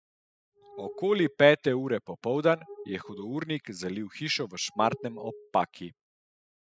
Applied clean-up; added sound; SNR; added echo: classical method spectral subtraction.